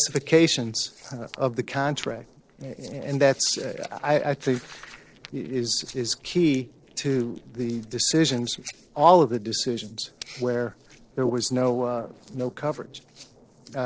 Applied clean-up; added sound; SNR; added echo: neural separator model SepFormer DNS4.